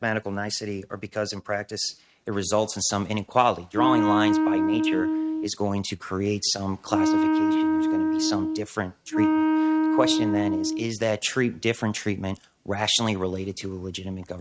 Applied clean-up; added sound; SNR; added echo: neural mask model RNNoise.